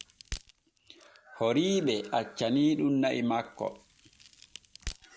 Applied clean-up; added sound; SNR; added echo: none; Crack; 17 dB; none.